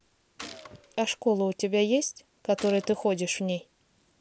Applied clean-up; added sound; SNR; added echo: none; Gunshot, gunfire; 19 dB; none.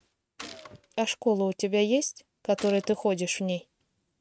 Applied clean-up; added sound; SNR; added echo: neural mask model RNNoise.